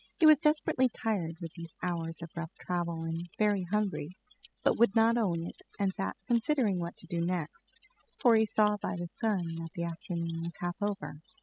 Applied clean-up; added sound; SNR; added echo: classical method spectral subtraction.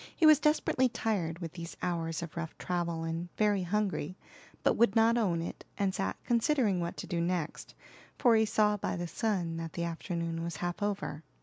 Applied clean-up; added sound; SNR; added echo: none; none; none; none.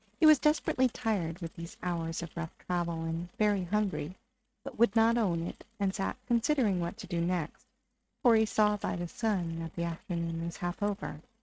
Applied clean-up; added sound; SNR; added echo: neural mask model RNNoise.